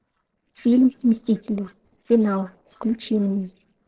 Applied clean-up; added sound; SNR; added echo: neural separator model SepFormer DNS4.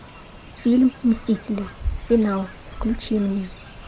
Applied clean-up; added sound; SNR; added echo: none; Fowl; 11 dB; none.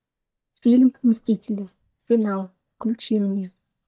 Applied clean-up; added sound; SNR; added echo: neural mask model DeepFilterNet 3.